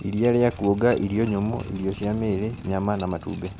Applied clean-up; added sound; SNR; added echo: none; Glass + Motorcycle; 14 dB; none.